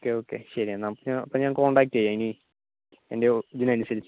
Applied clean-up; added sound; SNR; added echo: none; none; none; none.